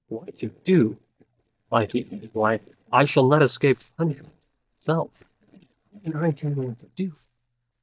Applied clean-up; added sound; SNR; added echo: neural mask model DeepFilterNet 3.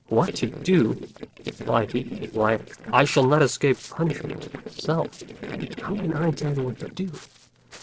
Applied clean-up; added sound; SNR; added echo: neural separator model SepFormer DNS4.